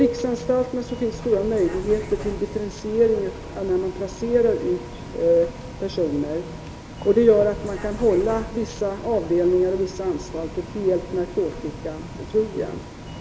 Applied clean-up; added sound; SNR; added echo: none; Bus; 13 dB; none.